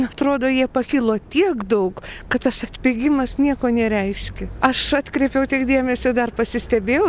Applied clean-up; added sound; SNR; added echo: none; none; none; none.